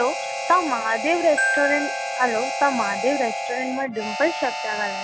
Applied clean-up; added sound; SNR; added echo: none; Harmonica + Glockenspiel; 3 dB; none.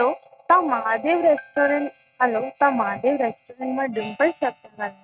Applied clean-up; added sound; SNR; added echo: neural mask model RNNoise.